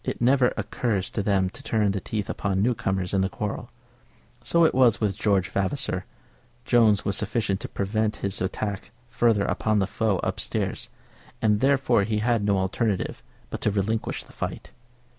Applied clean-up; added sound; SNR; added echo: none; none; none; none.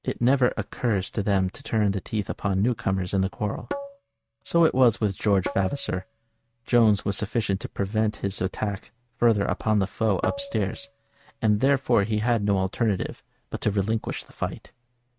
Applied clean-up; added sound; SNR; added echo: neural mask model RNNoise.